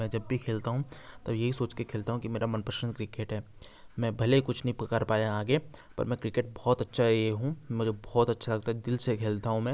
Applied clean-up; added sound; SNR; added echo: none; none; none; none.